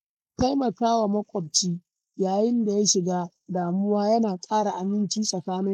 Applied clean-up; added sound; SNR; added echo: neural mask model Resemble Enhance denoiser.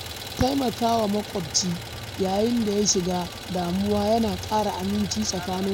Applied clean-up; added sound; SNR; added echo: none; Idling; 10 dB; none.